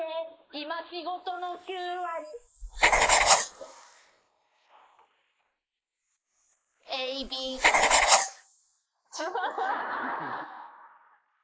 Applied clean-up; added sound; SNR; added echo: neural mask model Resemble Enhance denoiser.